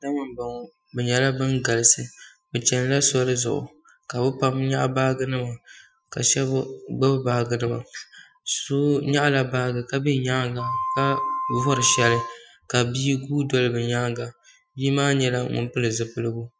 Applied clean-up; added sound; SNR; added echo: classical method Wiener filter.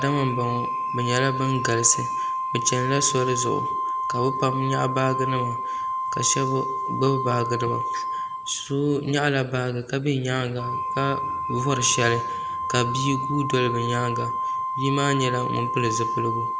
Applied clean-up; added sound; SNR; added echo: none; Organ; 3 dB; none.